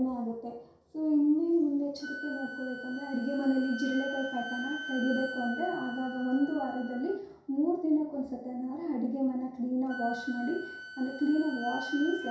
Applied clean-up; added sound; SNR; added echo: none; Wind instrument, woodwind instrument; 12 dB; reverberation time 0.6 s.